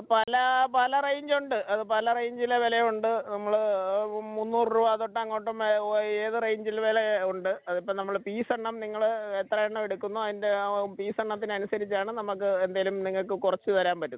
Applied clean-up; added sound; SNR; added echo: none; none; none; none.